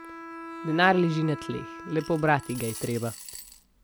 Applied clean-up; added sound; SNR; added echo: none; Bowed string instrument + Coin (dropping) / Glass; 13 dB; none.